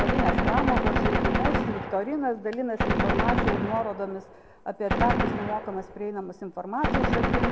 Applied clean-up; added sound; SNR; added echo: none; Gunshot, gunfire; -4 dB; none.